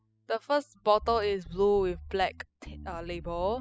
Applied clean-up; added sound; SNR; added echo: classical method spectral subtraction.